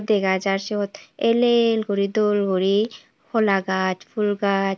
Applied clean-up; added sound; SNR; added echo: none; none; none; none.